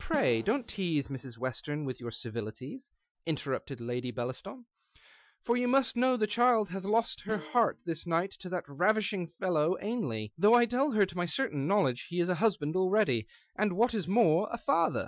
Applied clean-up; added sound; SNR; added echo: classical method Wiener filter.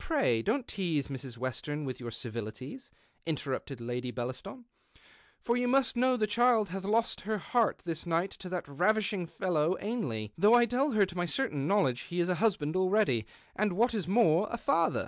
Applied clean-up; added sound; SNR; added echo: none; none; none; none.